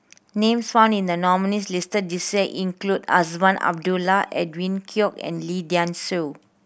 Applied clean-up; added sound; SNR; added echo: none; none; none; none.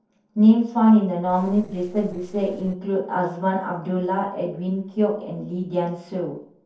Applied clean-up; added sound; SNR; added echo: neural separator model SepFormer DNS4.